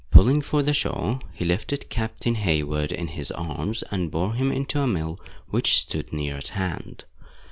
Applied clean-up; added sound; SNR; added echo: none; none; none; none.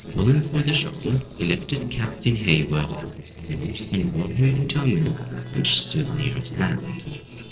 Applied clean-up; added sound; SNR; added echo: neural separator model SepFormer DNS4.